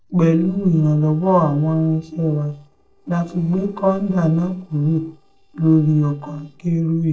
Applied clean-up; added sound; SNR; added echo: neural separator model SepFormer DNS4.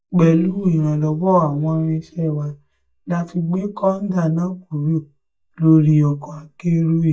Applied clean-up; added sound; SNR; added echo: neural mask model DeepFilterNet 3.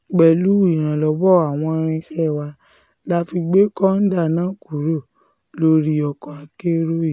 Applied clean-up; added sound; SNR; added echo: none; none; none; none.